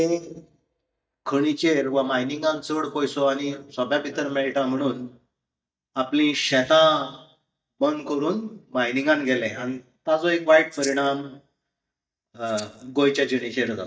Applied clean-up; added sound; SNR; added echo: neural mask model DeepFilterNet 3.